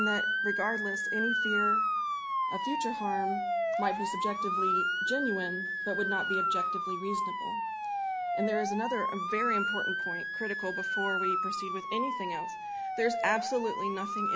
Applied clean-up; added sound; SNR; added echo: none; Motor vehicle (road) / Siren; -4 dB; none.